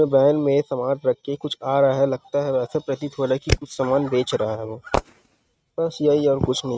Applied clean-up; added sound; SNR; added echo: neural mask model RNNoise.